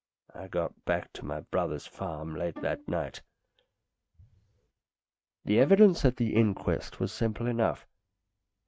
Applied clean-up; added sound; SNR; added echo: neural mask model RNNoise.